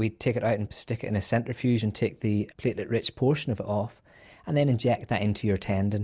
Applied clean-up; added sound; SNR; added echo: none; none; none; none.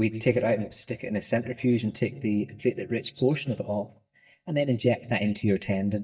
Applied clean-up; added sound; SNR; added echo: neural mask model DeepFilterNet 3.